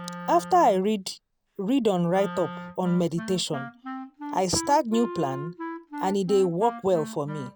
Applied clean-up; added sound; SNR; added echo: none; Wind instrument, woodwind instrument; 12 dB; none.